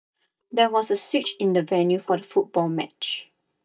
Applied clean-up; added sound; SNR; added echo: neural mask model DeepFilterNet 3.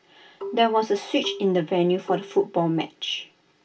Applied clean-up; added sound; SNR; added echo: none; Marimba, xylophone; 14 dB; reverberation time 0.2 s.